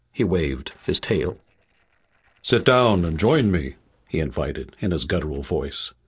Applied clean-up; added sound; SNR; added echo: neural separator model SepFormer DNS4.